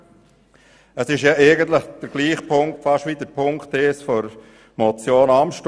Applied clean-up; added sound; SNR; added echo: none; none; none; none.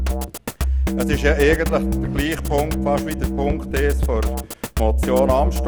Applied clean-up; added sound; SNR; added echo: none; Drum kit; -2 dB; none.